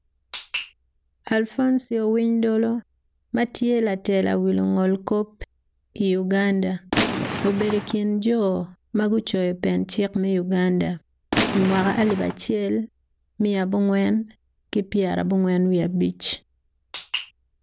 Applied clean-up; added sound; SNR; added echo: none; Gunshot, gunfire; 3 dB; none.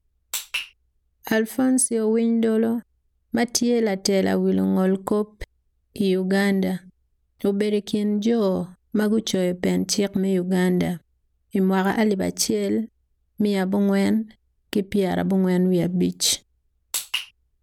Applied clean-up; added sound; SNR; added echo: none; none; none; none.